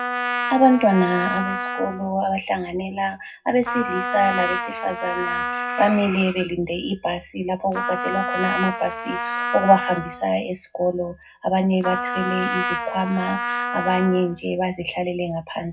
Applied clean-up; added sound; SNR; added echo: none; Trumpet; 6 dB; reverberation time 0.3 s.